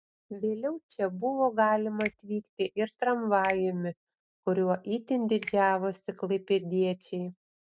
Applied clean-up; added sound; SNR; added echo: neural mask model RNNoise.